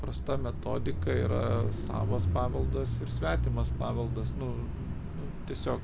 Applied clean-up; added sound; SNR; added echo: none; Mechanisms / Bicycle; -4 dB; none.